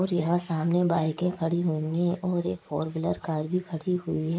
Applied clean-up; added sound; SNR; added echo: neural mask model Resemble Enhance denoiser.